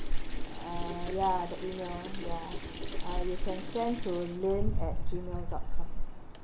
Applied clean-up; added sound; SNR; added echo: none; Sink (filling or washing) / Water tap, faucet; -5 dB; none.